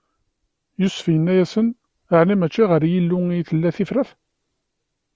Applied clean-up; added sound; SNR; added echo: none; none; none; none.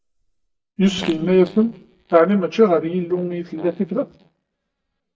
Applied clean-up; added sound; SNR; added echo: neural mask model DeepFilterNet 3.